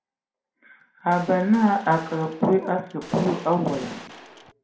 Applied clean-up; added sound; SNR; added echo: none; Gunshot, gunfire; 19 dB; reverberation time 0.4 s.